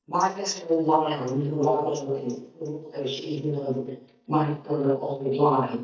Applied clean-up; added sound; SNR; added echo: neural mask model DeepFilterNet 3.